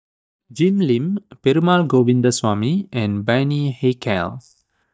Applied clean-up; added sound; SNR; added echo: neural mask model DeepFilterNet 3.